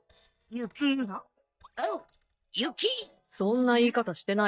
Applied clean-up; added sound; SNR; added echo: neural mask model DeepFilterNet 3.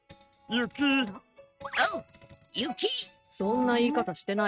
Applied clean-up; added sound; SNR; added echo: neural mask model RNNoise.